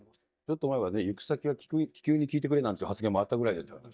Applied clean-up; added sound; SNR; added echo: neural mask model DeepFilterNet 3.